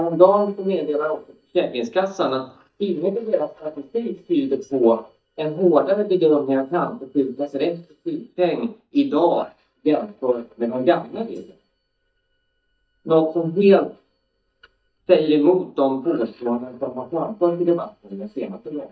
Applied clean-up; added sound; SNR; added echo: neural mask model DeepFilterNet 3.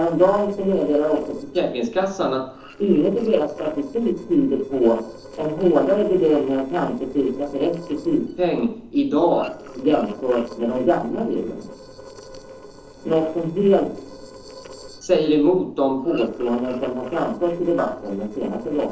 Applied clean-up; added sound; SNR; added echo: neural separator model SepFormer DNS4.